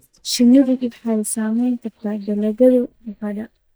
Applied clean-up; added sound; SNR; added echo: neural mask model DeepFilterNet 3.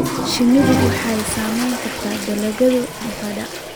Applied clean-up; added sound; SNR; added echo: none; Musical instrument + Toilet flush; 4 dB; none.